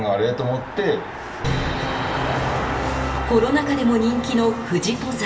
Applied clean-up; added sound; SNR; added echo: none; Car passing by; 7 dB; reverberation time 0.7 s.